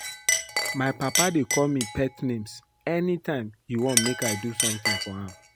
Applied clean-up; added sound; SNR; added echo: none; Chink, clink; 2 dB; none.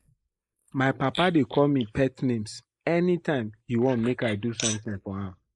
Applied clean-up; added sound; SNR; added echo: neural mask model Resemble Enhance denoiser.